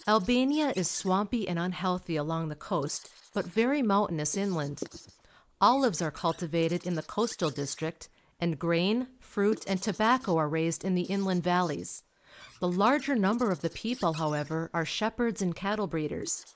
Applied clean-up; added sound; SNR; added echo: neural mask model Resemble Enhance denoiser.